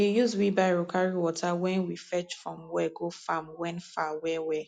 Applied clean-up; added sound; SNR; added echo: none; none; none; none.